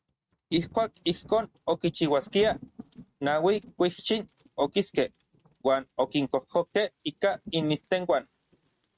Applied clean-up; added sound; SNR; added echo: neural mask model RNNoise.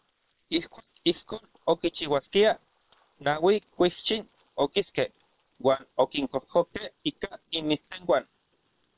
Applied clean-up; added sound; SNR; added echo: neural separator model SepFormer WHAM!.